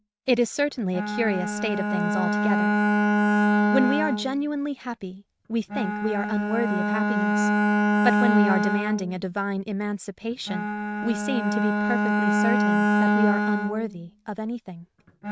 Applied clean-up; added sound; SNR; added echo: neural mask model RNNoise.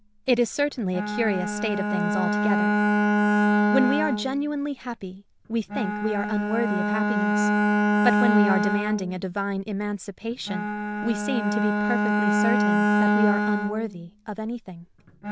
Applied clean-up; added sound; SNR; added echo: none; Bowed string instrument; -4 dB; none.